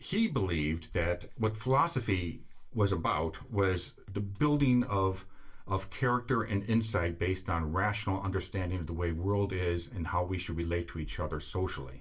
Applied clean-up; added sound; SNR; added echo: none; none; none; reverberation time 0.2 s.